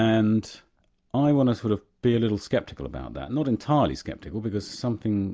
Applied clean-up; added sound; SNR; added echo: none; none; none; none.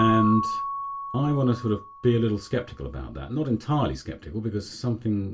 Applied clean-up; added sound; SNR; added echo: none; Keyboard (musical) / Bell; 8 dB; reverberation time 0.2 s.